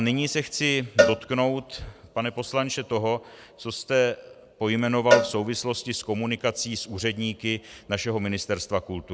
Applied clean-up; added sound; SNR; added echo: none; Cowbell; 2 dB; none.